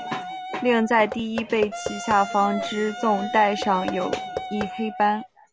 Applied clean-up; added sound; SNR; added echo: none; Wind instrument, woodwind instrument + Knock / Wood; 9 dB; none.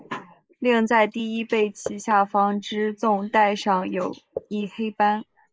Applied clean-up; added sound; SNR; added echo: neural mask model Resemble Enhance denoiser.